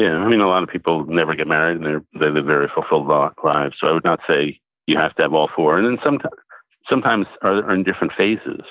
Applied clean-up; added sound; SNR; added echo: none; none; none; none.